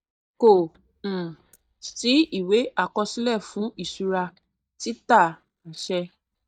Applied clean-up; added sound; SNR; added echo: neural mask model DeepFilterNet 3.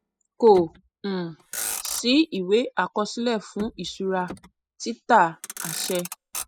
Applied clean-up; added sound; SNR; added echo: classical method spectral subtraction.